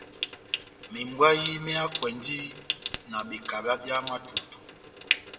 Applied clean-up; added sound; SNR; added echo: none; Trickle, dribble / Sink (filling or washing) / Water tap, faucet; 6 dB; reverberation time 1.1 s.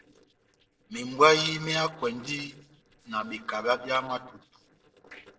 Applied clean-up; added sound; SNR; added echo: neural separator model SepFormer DNS4.